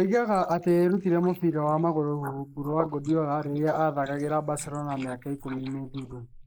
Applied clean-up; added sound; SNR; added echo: neural mask model Resemble Enhance denoiser.